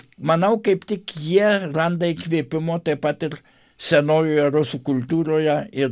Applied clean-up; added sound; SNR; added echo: none; none; none; none.